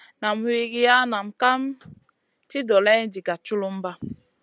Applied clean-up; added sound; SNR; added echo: none; none; none; none.